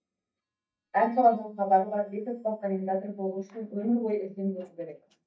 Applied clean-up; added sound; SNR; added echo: neural mask model DeepFilterNet 3.